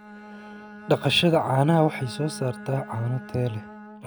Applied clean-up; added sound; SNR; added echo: none; Bowed string instrument; 16 dB; none.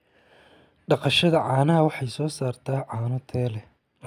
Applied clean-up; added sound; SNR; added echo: none; none; none; none.